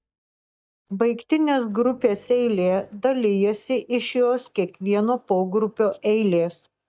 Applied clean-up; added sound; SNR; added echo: neural mask model DeepFilterNet 3.